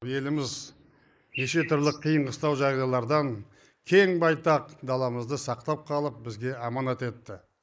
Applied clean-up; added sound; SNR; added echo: neural mask model Resemble Enhance denoiser.